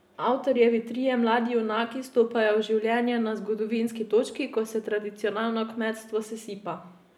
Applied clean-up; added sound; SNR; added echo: none; none; none; none.